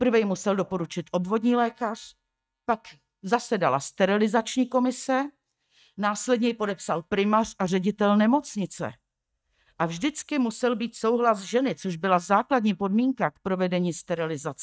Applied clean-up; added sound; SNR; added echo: neural mask model DeepFilterNet 3.